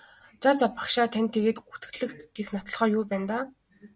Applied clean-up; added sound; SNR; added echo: none; none; none; none.